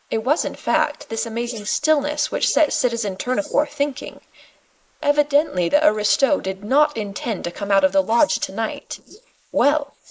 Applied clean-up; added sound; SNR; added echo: neural mask model Resemble Enhance denoiser.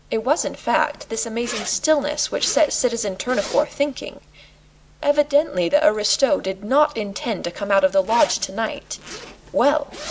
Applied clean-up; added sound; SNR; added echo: none; Zipper (clothing); 18 dB; none.